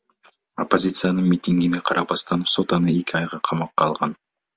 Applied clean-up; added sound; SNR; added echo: none; none; none; none.